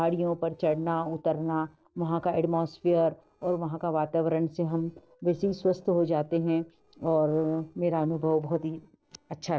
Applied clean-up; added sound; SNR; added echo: neural separator model SepFormer DNS4.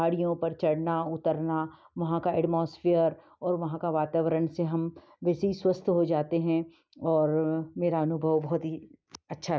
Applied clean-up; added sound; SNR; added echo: none; none; none; none.